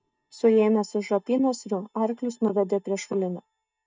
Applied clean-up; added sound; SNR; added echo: neural mask model DeepFilterNet 3.